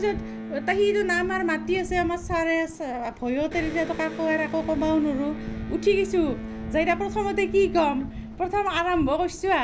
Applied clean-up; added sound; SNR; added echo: none; Electric guitar; 12 dB; none.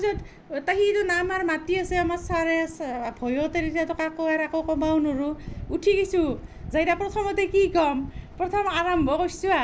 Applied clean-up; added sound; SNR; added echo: none; none; none; none.